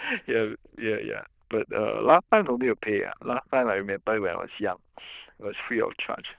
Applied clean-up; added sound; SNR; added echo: neural diffusion model UNIVERSE++.